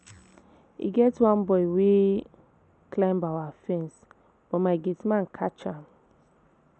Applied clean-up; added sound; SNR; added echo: none; none; none; none.